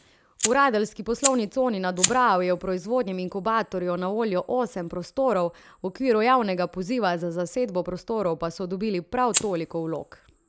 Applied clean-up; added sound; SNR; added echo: none; Fire; 10 dB; none.